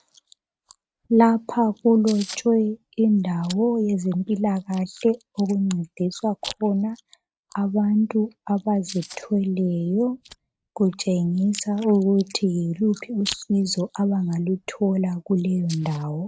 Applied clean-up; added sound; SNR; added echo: neural mask model RNNoise.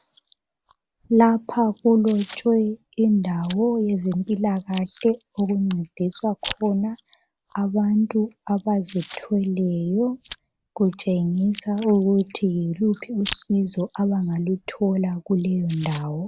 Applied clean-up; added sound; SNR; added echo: none; Chewing, mastication; 18 dB; none.